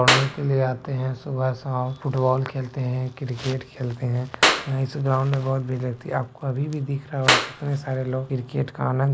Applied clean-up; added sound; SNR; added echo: none; Clapping; 2 dB; none.